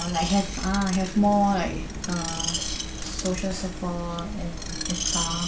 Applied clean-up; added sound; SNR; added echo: none; Screech; 8 dB; none.